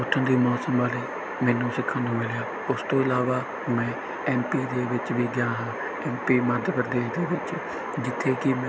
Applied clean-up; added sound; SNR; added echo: none; none; none; none.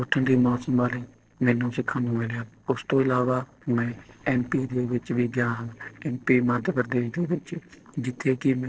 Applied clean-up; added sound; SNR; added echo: neural separator model SepFormer DNS4.